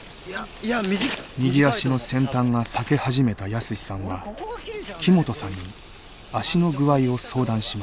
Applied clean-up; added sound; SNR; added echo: none; Sink (filling or washing) / Water tap, faucet; 19 dB; none.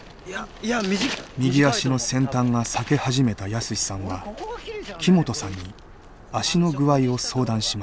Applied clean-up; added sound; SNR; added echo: none; none; none; none.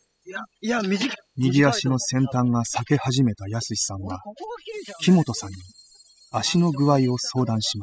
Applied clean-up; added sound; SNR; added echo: classical method spectral subtraction.